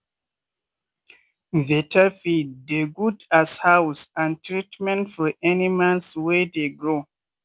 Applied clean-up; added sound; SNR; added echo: none; none; none; none.